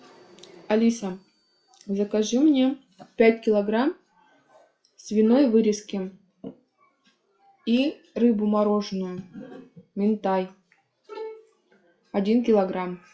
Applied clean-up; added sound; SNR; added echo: classical method log-MMSE.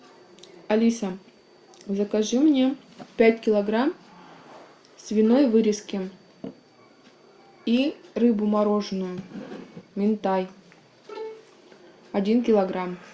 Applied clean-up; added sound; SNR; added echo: none; Bowed string instrument; 16 dB; none.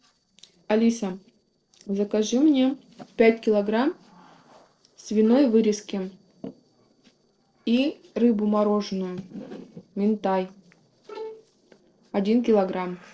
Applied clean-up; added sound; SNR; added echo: neural separator model SepFormer DNS4.